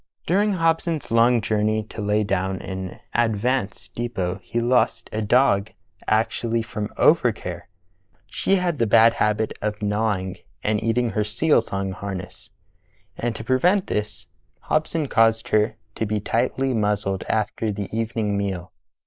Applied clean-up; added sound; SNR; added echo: neural mask model Resemble Enhance denoiser.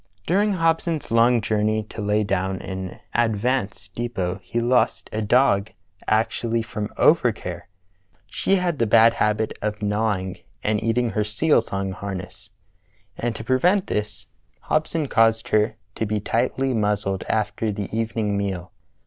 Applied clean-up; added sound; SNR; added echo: none; none; none; none.